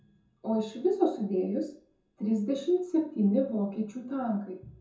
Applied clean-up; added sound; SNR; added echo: none; none; none; reverberation time 0.6 s.